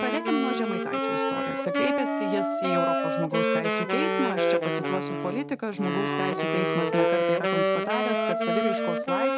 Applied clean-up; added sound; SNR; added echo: none; Wind instrument, woodwind instrument + Wind instrument, woodwind instrument; -5 dB; none.